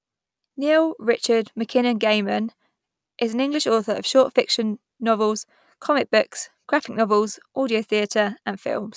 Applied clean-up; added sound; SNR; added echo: none; none; none; none.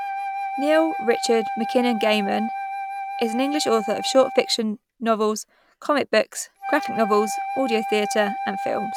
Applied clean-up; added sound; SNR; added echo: none; Wind instrument, woodwind instrument; 6 dB; none.